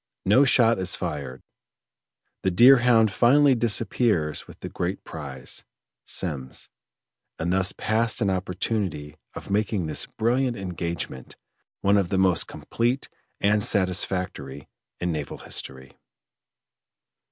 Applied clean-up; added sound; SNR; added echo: none; none; none; none.